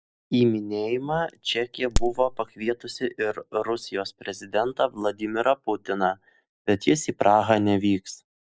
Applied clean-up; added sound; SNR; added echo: none; Crack; 4 dB; none.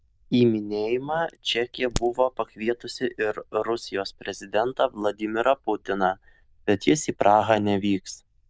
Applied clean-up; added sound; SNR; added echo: neural diffusion model UNIVERSE++.